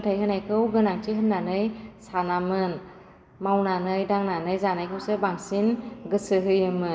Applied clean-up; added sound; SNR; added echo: none; none; none; none.